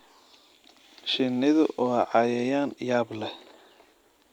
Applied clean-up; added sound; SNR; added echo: none; none; none; none.